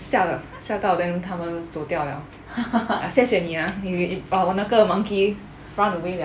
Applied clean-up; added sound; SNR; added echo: none; none; none; none.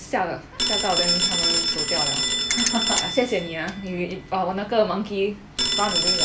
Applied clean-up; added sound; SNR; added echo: none; Telephone + Ratchet, pawl; -1 dB; none.